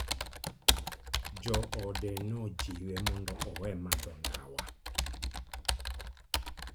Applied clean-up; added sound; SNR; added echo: none; Computer keyboard; -5 dB; none.